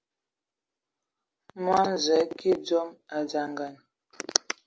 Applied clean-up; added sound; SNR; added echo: none; none; none; none.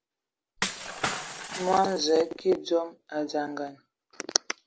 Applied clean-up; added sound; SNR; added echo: none; Shatter / Crushing; 6 dB; none.